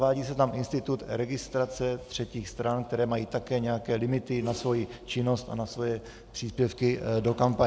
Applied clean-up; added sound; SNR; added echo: none; none; none; none.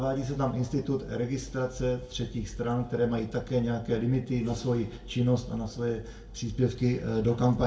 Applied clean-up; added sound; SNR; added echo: none; none; none; reverberation time 0.3 s.